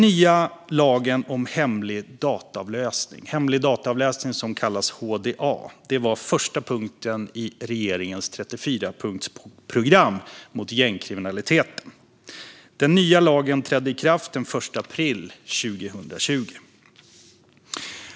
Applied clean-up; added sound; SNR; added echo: none; none; none; none.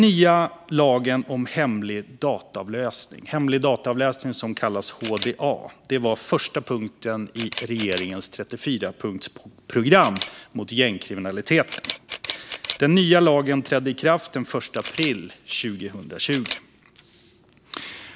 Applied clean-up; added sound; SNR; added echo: none; Camera; 12 dB; none.